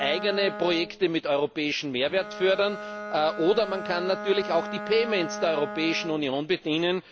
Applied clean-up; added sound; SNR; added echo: none; Bowed string instrument; 11 dB; none.